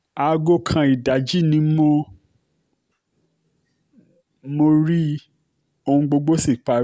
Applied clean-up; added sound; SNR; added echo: none; none; none; none.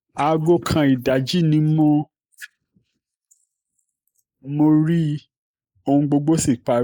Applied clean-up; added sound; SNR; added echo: neural mask model Resemble Enhance denoiser.